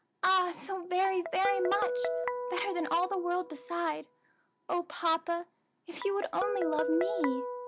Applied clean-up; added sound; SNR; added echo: none; Guitar; 5 dB; none.